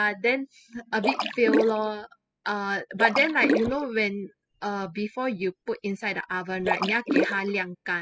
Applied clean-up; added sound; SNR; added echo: classical method spectral subtraction.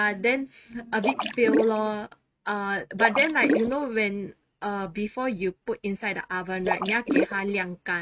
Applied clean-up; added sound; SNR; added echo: neural mask model RNNoise.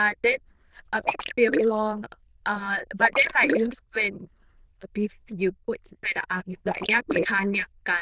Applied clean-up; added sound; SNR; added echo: neural diffusion model UNIVERSE++.